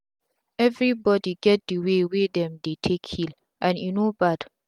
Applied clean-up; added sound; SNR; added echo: none; none; none; none.